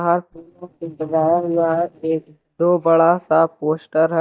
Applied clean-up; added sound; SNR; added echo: neural mask model DeepFilterNet 3.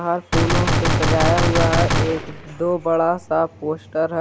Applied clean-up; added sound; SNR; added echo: none; Gunshot, gunfire; -2 dB; none.